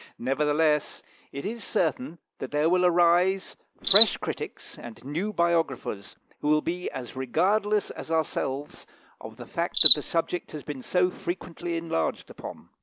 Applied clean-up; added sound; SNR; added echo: neural mask model Resemble Enhance denoiser.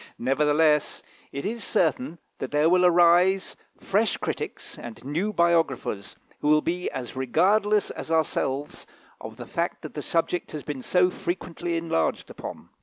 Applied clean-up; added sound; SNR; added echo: none; none; none; none.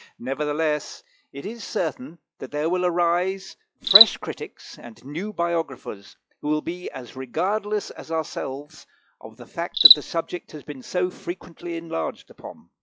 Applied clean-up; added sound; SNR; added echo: classical method log-MMSE.